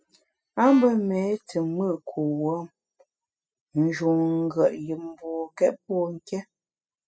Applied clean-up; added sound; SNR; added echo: classical method spectral subtraction.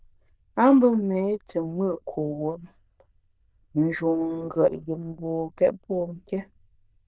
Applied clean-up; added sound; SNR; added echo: neural diffusion model UNIVERSE++.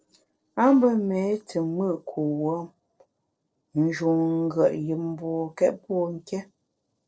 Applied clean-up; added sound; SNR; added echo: neural separator model SepFormer DNS4.